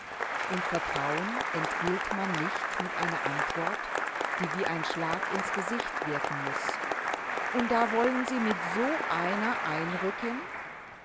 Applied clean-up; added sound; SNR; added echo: none; Applause; -2 dB; none.